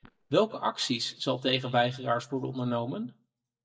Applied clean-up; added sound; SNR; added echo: neural mask model DeepFilterNet 3.